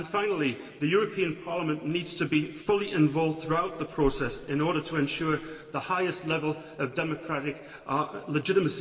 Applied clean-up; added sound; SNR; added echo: none; none; none; reverberation time 3.0 s.